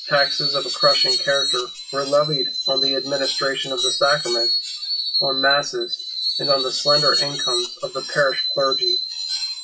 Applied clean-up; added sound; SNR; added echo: classical method WPE with log-MMSE.